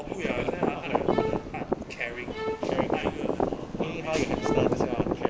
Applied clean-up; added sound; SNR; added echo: none; Bowed string instrument; 9 dB; none.